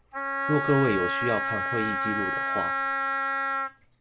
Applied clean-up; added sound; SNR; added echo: none; Wind instrument, woodwind instrument; -2 dB; none.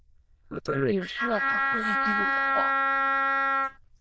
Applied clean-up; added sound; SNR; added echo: neural diffusion model UNIVERSE++.